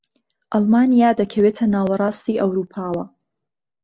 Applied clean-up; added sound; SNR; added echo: none; none; none; none.